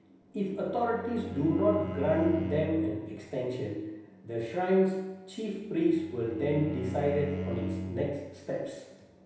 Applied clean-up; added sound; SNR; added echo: none; Bowed string instrument; 8 dB; reverberation time 0.9 s.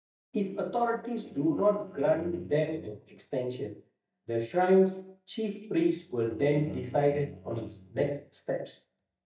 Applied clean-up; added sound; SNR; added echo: neural mask model DeepFilterNet 3.